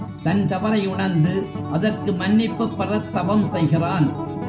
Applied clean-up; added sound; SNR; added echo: none; Acoustic guitar; 7 dB; none.